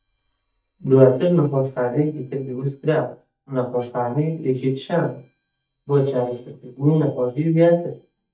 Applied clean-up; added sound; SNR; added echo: neural mask model DeepFilterNet 3.